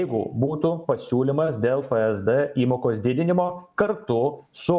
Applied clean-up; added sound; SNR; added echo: none; none; none; none.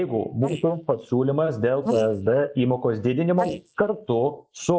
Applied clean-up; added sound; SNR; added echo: neural mask model Resemble Enhance denoiser.